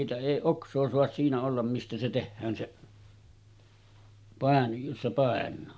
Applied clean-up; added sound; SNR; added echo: none; none; none; none.